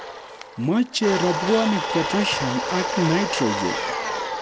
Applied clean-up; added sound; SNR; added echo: none; Domestic sounds, home sounds; 3 dB; none.